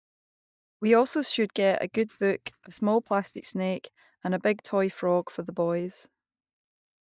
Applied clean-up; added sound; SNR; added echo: neural mask model DeepFilterNet 3.